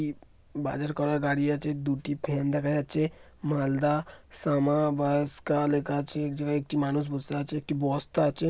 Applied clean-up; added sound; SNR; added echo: none; none; none; none.